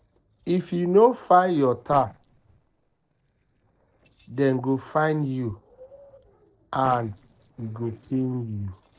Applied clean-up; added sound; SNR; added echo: neural separator model SepFormer DNS4.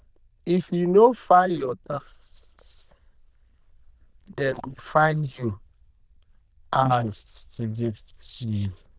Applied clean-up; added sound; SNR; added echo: neural diffusion model UNIVERSE++.